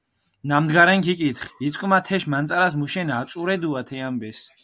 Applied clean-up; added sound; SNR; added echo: none; none; none; none.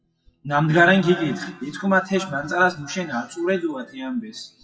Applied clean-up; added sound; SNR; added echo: classical method WPE with log-MMSE.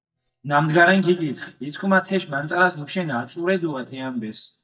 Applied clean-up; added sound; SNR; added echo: neural mask model DeepFilterNet 3.